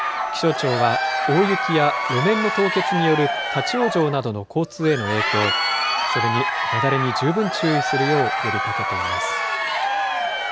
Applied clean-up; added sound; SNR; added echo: none; Crowd; 0 dB; none.